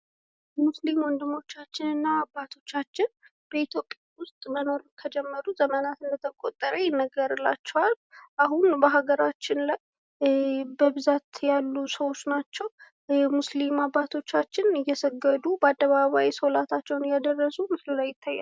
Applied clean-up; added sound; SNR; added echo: none; none; none; none.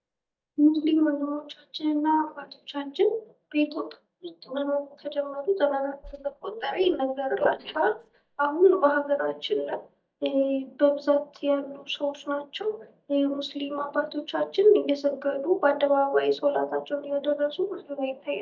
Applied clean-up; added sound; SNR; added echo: neural mask model DeepFilterNet 3.